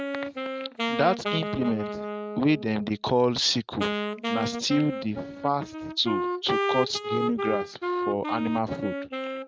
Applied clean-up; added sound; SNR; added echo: neural mask model RNNoise.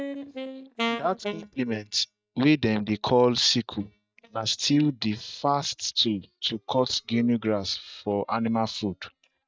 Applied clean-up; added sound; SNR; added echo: neural mask model DeepFilterNet 3.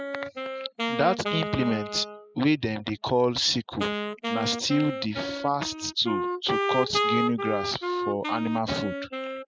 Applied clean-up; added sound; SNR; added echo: classical method spectral subtraction.